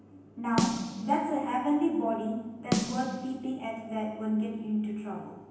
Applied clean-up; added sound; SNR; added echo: none; Snare drum; 5 dB; reverberation time 0.9 s.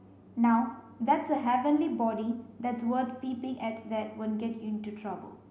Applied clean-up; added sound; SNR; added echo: none; none; none; none.